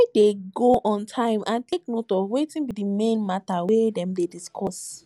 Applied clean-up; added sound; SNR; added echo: none; none; none; none.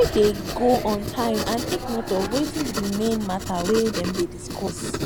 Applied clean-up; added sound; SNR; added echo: none; Writing; 5 dB; none.